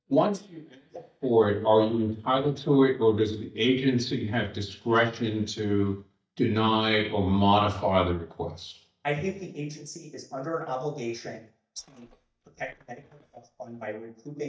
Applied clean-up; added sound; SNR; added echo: neural mask model DeepFilterNet 3.